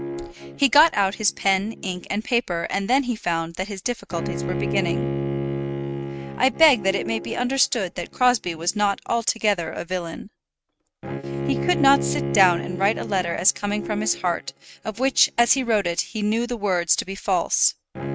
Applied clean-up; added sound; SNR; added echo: neural mask model RNNoise.